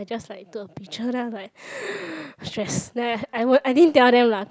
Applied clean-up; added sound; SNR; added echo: none; none; none; none.